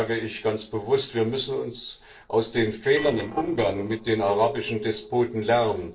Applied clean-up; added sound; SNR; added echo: neural separator model SepFormer DNS4.